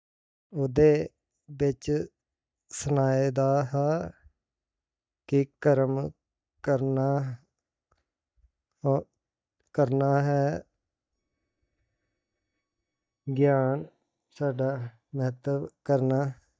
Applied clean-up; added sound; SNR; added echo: neural mask model DeepFilterNet 3.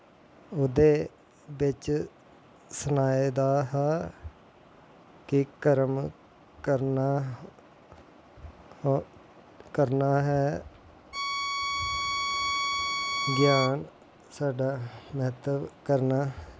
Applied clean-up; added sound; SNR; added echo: none; Bowed string instrument; 2 dB; none.